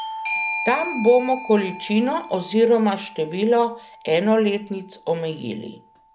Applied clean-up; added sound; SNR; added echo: none; Bell / Doorbell; 12 dB; none.